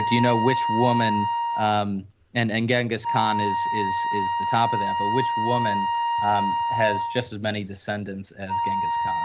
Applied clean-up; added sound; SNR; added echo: none; Wind instrument, woodwind instrument; 0 dB; none.